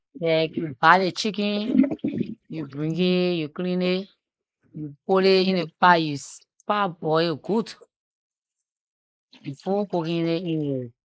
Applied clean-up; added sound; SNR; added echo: neural mask model Resemble Enhance denoiser.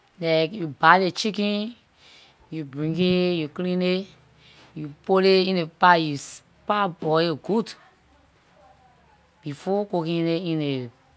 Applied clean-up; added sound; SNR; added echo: none; none; none; none.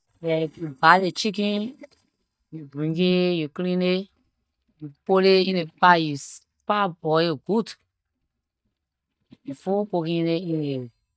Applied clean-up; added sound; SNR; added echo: neural mask model DeepFilterNet 3.